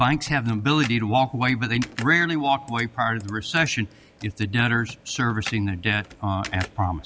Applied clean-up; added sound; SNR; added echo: none; Computer keyboard; 18 dB; none.